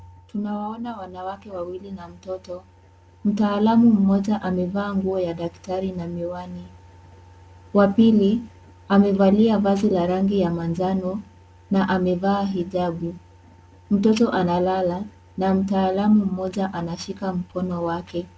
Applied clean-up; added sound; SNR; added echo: none; none; none; none.